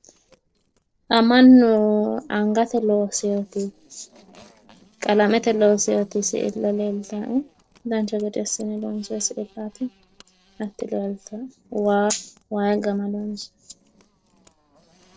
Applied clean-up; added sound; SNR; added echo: neural separator model SepFormer DNS4.